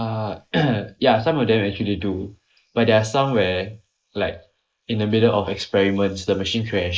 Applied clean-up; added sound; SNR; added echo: neural mask model Resemble Enhance denoiser.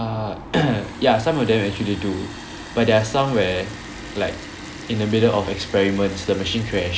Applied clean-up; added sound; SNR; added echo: none; Liquid; 18 dB; none.